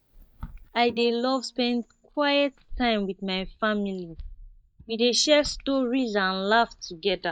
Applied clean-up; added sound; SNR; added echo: neural mask model DeepFilterNet 3.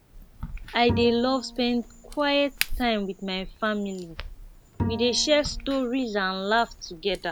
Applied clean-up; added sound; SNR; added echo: none; Crack + Bowed string instrument; 9 dB; none.